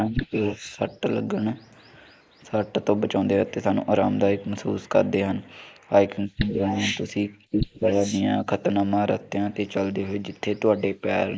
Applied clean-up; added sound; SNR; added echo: neural mask model Resemble Enhance denoiser.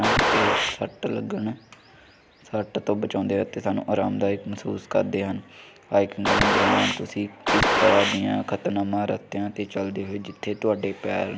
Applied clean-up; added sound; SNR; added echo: none; Gunshot, gunfire; -4 dB; none.